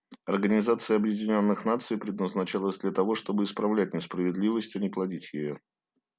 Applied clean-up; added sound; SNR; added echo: none; none; none; none.